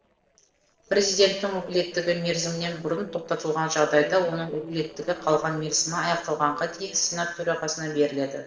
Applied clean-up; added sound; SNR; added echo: neural separator model SepFormer DNS4.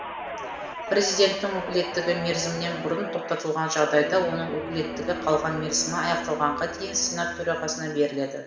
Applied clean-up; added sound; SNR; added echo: none; Guitar; 8 dB; reverberation time 0.8 s.